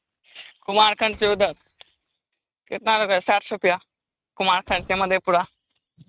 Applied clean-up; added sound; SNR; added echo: neural mask model RNNoise.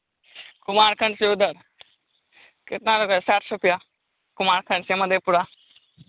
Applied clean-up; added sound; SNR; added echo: none; none; none; none.